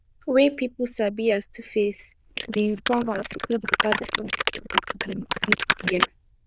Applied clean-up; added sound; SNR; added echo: neural diffusion model UNIVERSE++.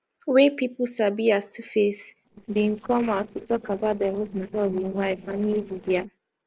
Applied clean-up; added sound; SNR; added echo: neural separator model SepFormer DNS4.